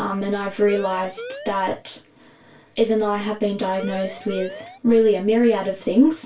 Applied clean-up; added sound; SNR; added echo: none; Siren; 13 dB; reverberation time 0.2 s.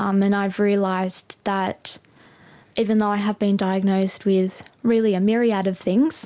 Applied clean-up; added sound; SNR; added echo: none; none; none; none.